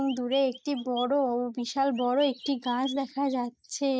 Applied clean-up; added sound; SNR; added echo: neural mask model Resemble Enhance denoiser.